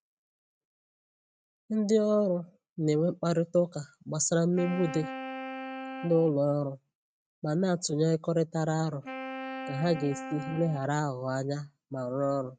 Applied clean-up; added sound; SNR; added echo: neural mask model RNNoise.